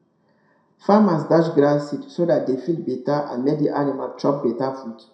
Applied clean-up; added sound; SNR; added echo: none; none; none; reverberation time 0.6 s.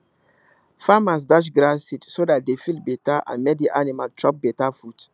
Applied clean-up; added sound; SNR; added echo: none; none; none; none.